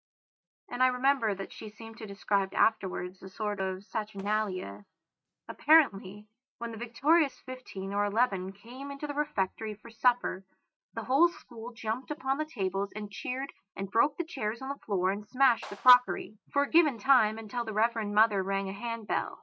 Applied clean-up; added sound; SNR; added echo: neural mask model RNNoise.